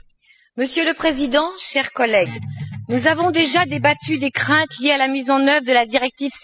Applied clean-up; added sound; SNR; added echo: classical method spectral subtraction.